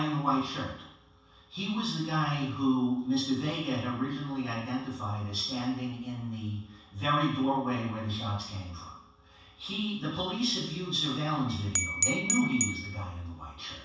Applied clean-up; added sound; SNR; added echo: none; Glass / Bell; -1 dB; reverberation time 0.7 s.